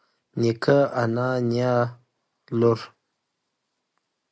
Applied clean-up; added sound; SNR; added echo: none; none; none; none.